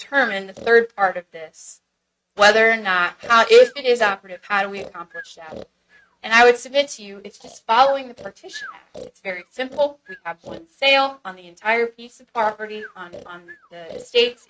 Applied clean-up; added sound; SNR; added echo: neural mask model RNNoise.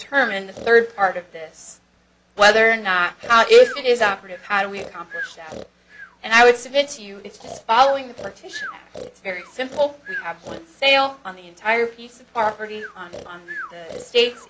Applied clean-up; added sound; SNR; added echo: none; Breathing; 17 dB; none.